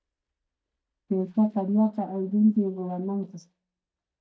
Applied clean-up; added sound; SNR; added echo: neural mask model DeepFilterNet 3.